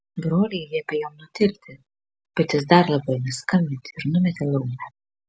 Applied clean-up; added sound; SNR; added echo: none; none; none; none.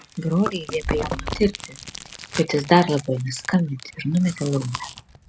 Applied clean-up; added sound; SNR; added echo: none; Chewing, mastication; 10 dB; none.